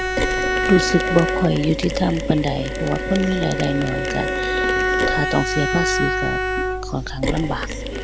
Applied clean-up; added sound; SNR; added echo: none; Mechanisms + Bowed string instrument; 0 dB; none.